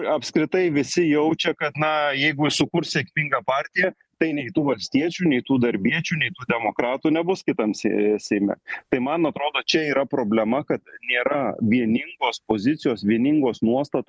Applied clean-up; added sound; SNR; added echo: none; none; none; none.